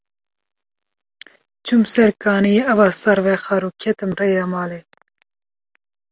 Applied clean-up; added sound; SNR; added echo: none; none; none; none.